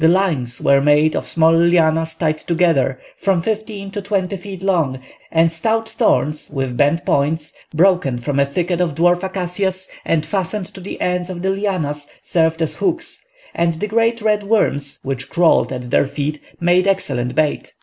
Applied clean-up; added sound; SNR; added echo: none; none; none; none.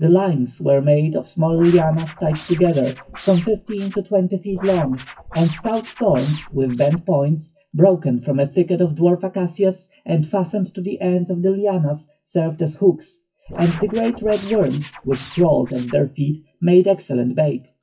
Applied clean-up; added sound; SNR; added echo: classical method WPE with log-MMSE.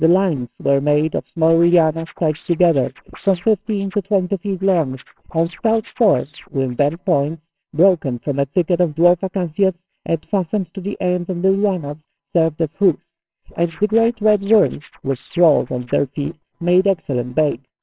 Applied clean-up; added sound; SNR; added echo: neural separator model SepFormer WHAMR!.